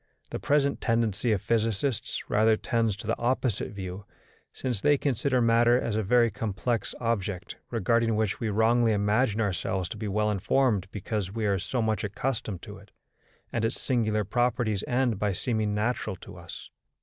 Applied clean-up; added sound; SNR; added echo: none; none; none; none.